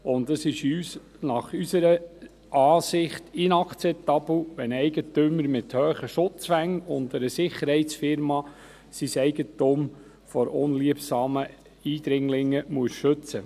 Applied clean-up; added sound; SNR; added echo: none; none; none; none.